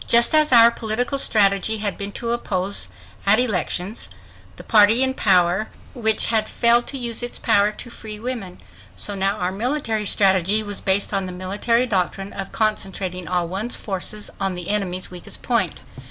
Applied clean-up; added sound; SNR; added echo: none; none; none; none.